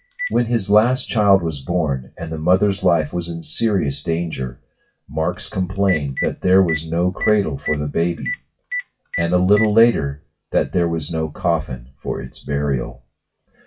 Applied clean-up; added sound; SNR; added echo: classical method WPE with log-MMSE.